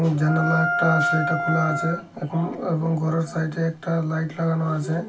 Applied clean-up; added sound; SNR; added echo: none; Wind instrument, woodwind instrument; 2 dB; reverberation time 0.2 s.